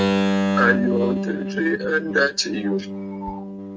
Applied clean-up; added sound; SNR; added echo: neural mask model RNNoise.